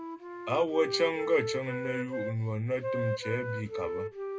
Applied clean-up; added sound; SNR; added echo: none; Wind instrument, woodwind instrument; 4 dB; reverberation time 0.2 s.